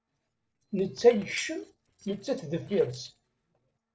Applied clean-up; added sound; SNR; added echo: neural separator model SepFormer DNS4.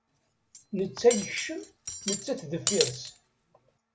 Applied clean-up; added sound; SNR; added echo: none; Cutlery, silverware; 5 dB; none.